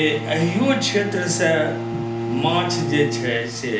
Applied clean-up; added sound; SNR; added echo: none; Bowed string instrument; 5 dB; reverberation time 0.4 s.